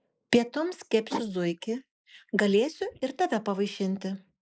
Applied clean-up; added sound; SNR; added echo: neural mask model Resemble Enhance denoiser.